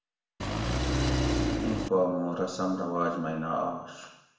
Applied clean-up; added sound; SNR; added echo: none; Engine; -4 dB; reverberation time 0.9 s.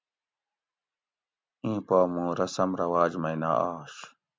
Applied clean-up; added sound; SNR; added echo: none; none; none; none.